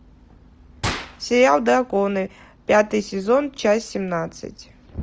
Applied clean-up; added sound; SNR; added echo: none; Gunshot, gunfire; 13 dB; none.